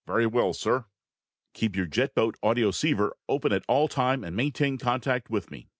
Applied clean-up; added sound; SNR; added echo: none; none; none; none.